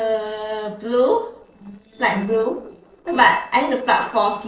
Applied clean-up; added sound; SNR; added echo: neural separator model SepFormer DNS4.